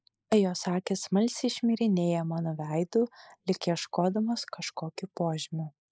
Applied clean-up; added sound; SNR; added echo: neural mask model Resemble Enhance denoiser.